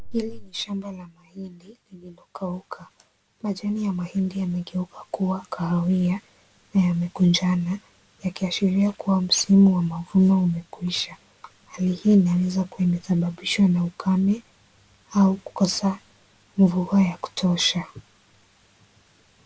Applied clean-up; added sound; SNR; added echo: none; none; none; none.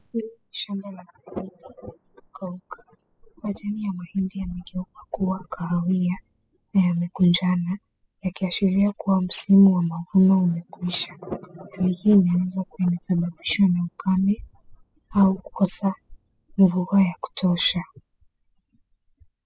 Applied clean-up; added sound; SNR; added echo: classical method spectral subtraction.